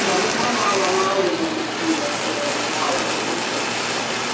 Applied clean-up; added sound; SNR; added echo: none; Fire; -2 dB; reverberation time 0.6 s.